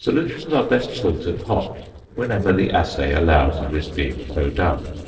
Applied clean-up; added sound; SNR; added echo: neural separator model SepFormer DNS4.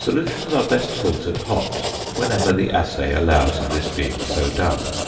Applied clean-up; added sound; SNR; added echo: none; Writing; 7 dB; reverberation time 2.5 s.